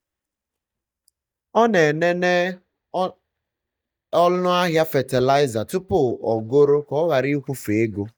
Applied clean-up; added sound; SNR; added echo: neural mask model DeepFilterNet 3.